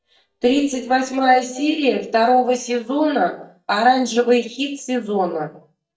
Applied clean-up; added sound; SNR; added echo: neural mask model DeepFilterNet 3.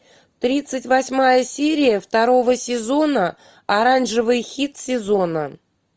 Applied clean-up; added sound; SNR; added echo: none; none; none; none.